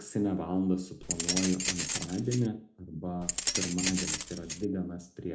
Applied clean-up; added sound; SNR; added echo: none; Keys jangling; 0 dB; reverberation time 0.3 s.